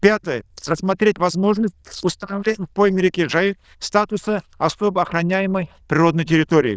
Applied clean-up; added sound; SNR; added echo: neural diffusion model UNIVERSE++.